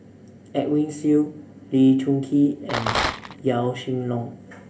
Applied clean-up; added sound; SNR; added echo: none; Rattle; 3 dB; reverberation time 0.3 s.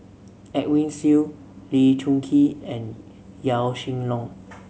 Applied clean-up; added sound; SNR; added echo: none; none; none; none.